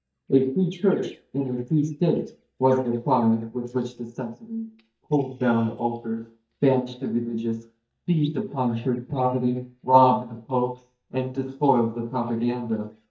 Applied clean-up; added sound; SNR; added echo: neural mask model DeepFilterNet 3.